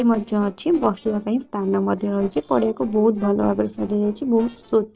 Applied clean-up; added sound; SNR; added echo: neural separator model SepFormer DNS4.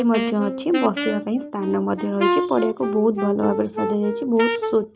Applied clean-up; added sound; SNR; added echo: none; Wind instrument, woodwind instrument; 4 dB; none.